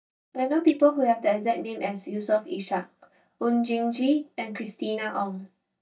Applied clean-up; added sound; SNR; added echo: neural mask model DeepFilterNet 3.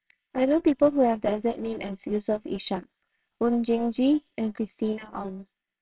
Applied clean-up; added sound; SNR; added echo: neural separator model SepFormer WHAMR!.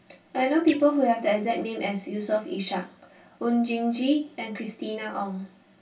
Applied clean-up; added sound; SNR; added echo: none; Guitar; 19 dB; reverberation time 0.2 s.